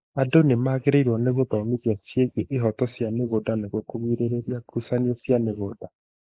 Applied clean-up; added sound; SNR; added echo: neural mask model Resemble Enhance denoiser.